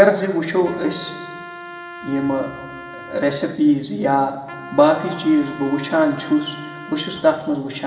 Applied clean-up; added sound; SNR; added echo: none; Trumpet; 16 dB; reverberation time 2.3 s.